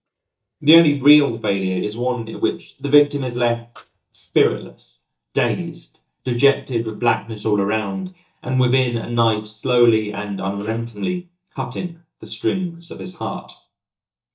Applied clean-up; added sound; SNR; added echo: neural mask model DeepFilterNet 3.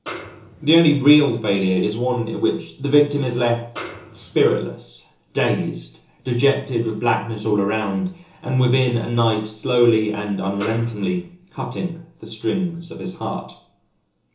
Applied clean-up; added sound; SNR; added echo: none; Snare drum; 14 dB; reverberation time 1.2 s.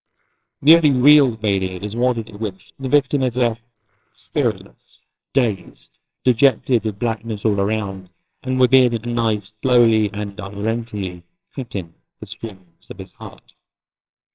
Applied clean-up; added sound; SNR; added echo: neural separator model SepFormer WHAMR!.